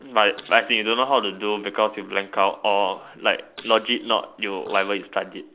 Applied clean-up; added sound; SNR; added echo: neural separator model SepFormer DNS4.